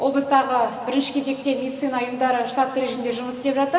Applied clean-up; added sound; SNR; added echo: none; none; none; reverberation time 2.3 s.